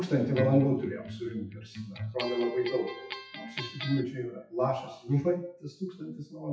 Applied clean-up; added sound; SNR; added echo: classical method WPE with log-MMSE.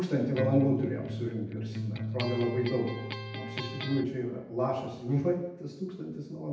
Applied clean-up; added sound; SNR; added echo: none; Electric guitar; 5 dB; reverberation time 0.8 s.